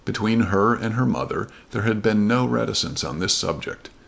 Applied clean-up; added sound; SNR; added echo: none; none; none; none.